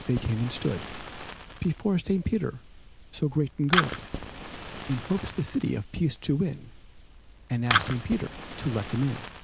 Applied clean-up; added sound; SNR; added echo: none; Fire; 5 dB; none.